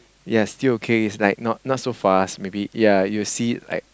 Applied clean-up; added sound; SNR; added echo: none; none; none; none.